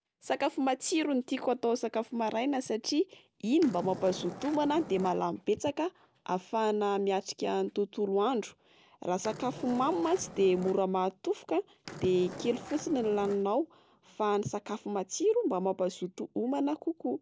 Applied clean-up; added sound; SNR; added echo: none; Skateboard; 13 dB; none.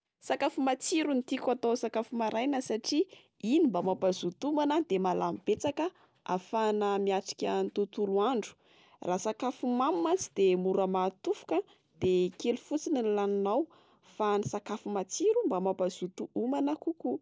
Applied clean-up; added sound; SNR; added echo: none; none; none; none.